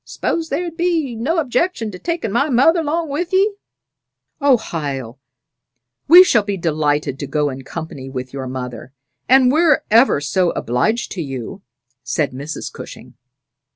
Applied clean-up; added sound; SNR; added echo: none; none; none; none.